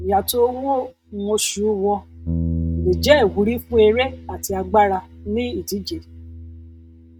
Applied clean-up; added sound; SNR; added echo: neural mask model RNNoise.